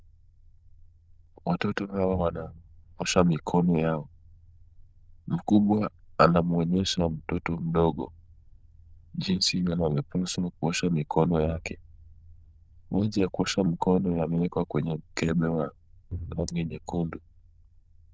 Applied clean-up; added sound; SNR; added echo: neural diffusion model UNIVERSE++.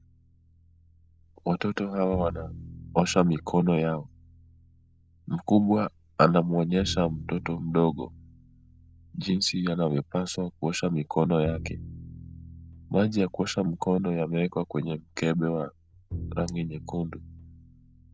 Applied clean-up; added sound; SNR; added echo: none; Bowed string instrument; 15 dB; none.